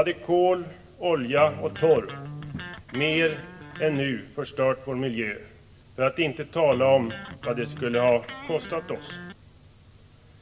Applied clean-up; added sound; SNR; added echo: none; Electric guitar; 13 dB; reverberation time 0.7 s.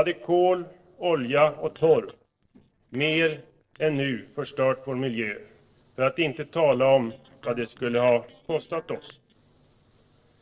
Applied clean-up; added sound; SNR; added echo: neural separator model SepFormer DNS4.